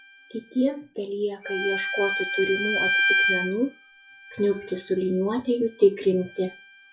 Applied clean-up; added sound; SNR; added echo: classical method log-MMSE.